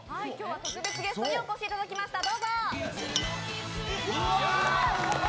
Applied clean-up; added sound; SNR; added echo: none; Chink, clink; 11 dB; none.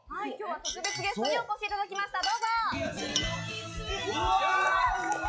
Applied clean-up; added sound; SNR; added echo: classical method log-MMSE.